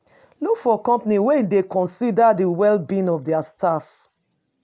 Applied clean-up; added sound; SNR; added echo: none; none; none; none.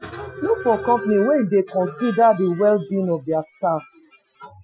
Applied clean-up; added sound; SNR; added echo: classical method Wiener filter.